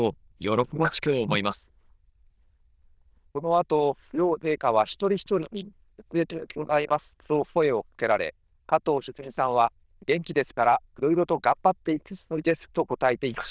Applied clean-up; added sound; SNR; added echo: neural diffusion model UNIVERSE++.